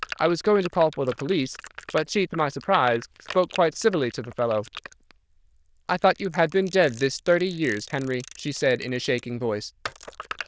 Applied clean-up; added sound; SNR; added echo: neural diffusion model UNIVERSE++.